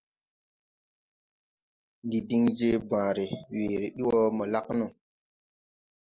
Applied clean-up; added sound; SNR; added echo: none; none; none; none.